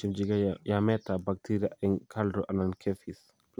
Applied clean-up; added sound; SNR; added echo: none; none; none; none.